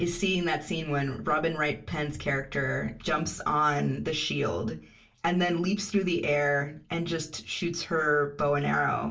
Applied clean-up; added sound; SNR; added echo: none; none; none; reverberation time 0.2 s.